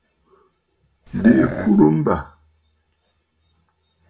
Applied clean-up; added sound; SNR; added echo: none; Burping, eructation; 6 dB; reverberation time 0.2 s.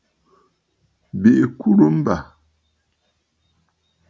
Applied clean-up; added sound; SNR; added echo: none; none; none; none.